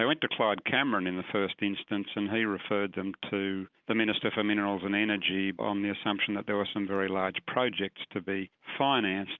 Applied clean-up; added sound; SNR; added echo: none; none; none; none.